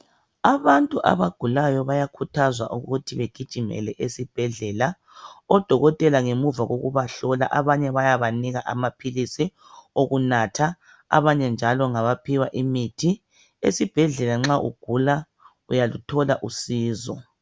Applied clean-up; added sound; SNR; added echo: none; none; none; none.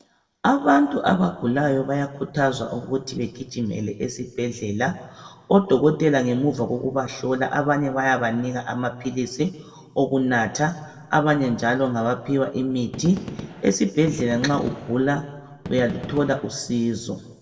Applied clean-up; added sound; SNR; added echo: none; Gunshot, gunfire; 13 dB; reverberation time 1.1 s.